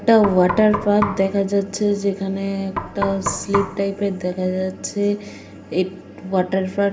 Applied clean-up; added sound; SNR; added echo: none; Knock; 9 dB; reverberation time 1.6 s.